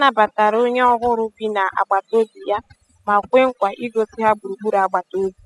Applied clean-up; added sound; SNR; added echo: classical method spectral subtraction.